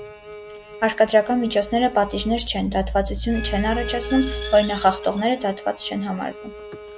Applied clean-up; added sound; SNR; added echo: none; Squeak + Bowed string instrument; 13 dB; none.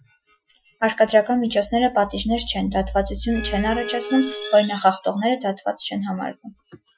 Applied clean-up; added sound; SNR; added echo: classical method Wiener filter.